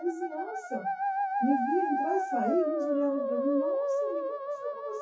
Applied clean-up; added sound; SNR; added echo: classical method WPE with log-MMSE.